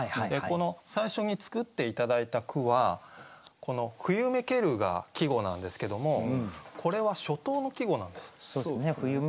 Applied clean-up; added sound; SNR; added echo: none; none; none; none.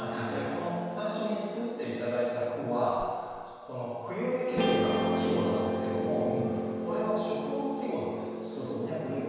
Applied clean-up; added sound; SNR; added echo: none; Guitar; 2 dB; reverberation time 1.9 s.